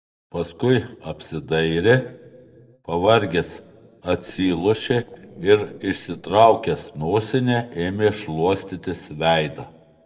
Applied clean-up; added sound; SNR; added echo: neural separator model SepFormer DNS4.